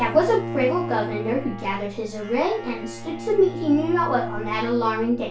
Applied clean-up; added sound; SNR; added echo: none; Bowed string instrument; 9 dB; reverberation time 0.2 s.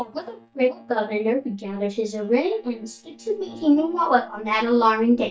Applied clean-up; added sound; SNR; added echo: neural mask model DeepFilterNet 3.